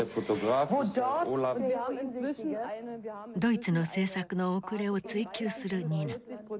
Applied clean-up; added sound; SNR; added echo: none; none; none; none.